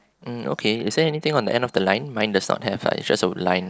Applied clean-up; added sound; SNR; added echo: neural separator model SepFormer DNS4.